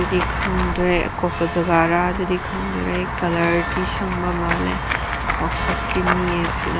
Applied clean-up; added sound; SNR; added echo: none; Walk, footsteps / Run / Bell; 1 dB; none.